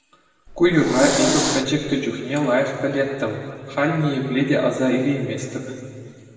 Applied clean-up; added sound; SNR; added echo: none; Hiss; 3 dB; reverberation time 2.5 s.